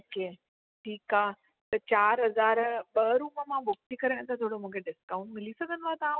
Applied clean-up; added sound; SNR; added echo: none; none; none; none.